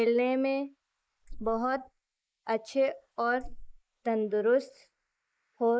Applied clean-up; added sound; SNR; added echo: neural mask model Resemble Enhance denoiser.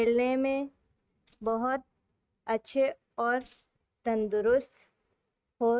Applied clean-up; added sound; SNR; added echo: neural mask model RNNoise.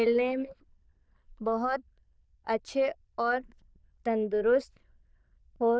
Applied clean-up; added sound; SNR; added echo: neural diffusion model UNIVERSE++.